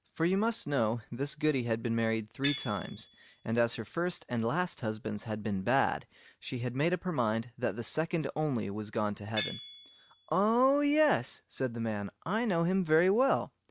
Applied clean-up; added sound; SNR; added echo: none; Tools; 15 dB; none.